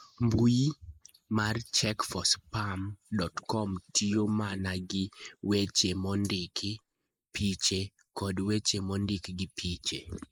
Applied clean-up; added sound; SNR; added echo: neural mask model Resemble Enhance denoiser.